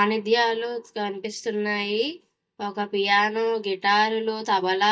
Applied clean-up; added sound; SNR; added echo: neural mask model DeepFilterNet 3.